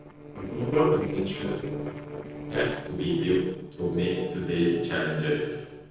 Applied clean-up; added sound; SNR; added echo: neural separator model SepFormer DNS4.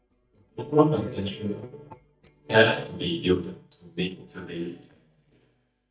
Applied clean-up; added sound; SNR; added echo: neural mask model DeepFilterNet 3.